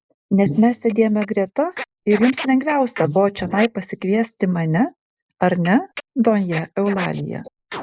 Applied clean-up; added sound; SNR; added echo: neural mask model Resemble Enhance denoiser.